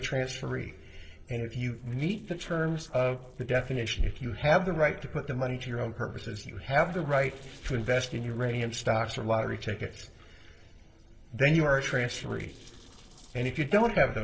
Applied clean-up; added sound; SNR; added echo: neural separator model SepFormer DNS4.